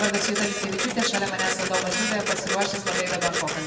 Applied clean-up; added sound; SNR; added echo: none; Printer; 0 dB; reverberation time 2.0 s.